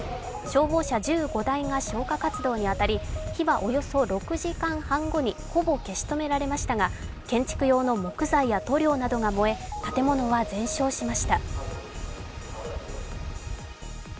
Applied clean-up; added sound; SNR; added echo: none; Rattle; 11 dB; none.